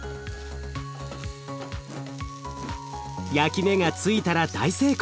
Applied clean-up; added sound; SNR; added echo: none; Whoosh, swoosh, swish; 17 dB; none.